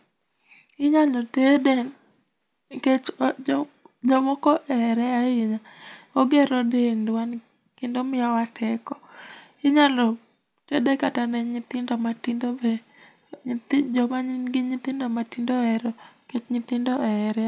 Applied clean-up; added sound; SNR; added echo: none; none; none; none.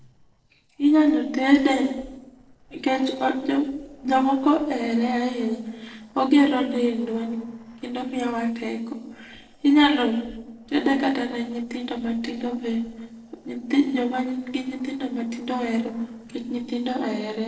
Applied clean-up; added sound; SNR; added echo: neural separator model SepFormer DNS4.